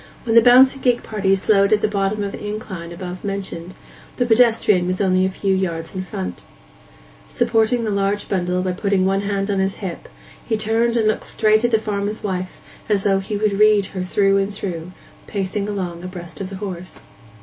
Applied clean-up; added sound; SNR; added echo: none; none; none; none.